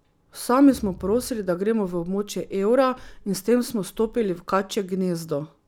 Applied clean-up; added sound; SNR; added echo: none; none; none; none.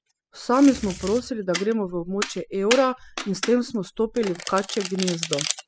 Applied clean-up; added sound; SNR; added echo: classical method spectral subtraction.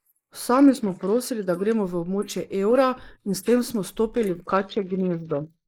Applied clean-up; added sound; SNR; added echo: neural mask model Resemble Enhance denoiser.